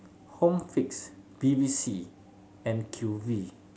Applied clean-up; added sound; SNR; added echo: none; none; none; none.